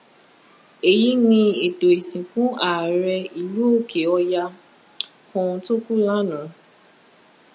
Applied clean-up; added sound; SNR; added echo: none; none; none; none.